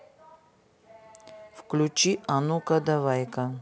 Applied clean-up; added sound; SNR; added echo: none; none; none; none.